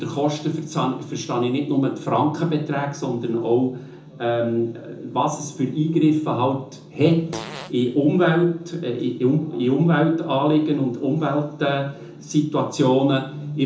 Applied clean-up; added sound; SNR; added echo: none; Fart; 16 dB; reverberation time 0.6 s.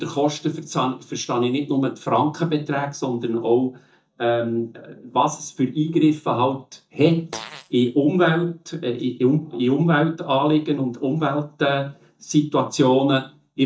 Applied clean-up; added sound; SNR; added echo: neural mask model DeepFilterNet 3.